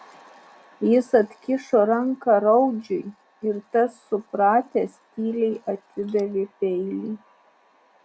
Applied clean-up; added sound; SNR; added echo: none; none; none; none.